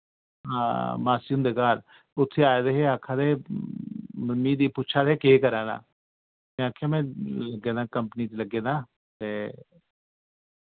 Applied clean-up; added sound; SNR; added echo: none; none; none; none.